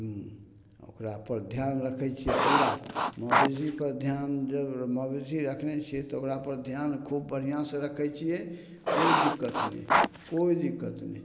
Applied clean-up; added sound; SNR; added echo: none; Writing; -5 dB; none.